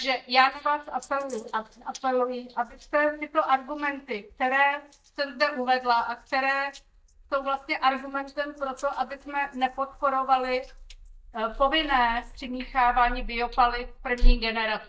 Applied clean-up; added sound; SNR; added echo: neural mask model DeepFilterNet 3.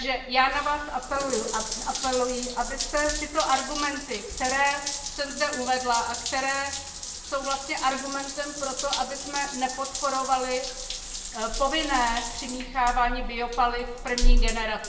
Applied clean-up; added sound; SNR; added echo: none; Drip / Trickle, dribble / Bathtub (filling or washing) / Water tap, faucet; 2 dB; reverberation time 0.7 s.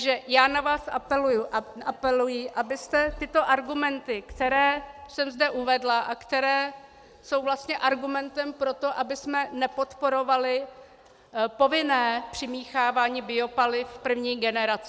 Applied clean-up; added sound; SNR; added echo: none; none; none; none.